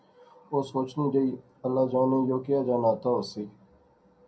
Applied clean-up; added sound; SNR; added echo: none; none; none; reverberation time 0.3 s.